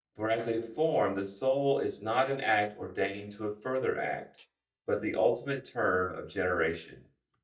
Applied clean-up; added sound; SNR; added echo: neural mask model DeepFilterNet 3.